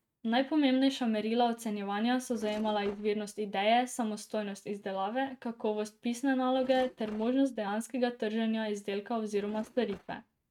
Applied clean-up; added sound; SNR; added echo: neural mask model RNNoise.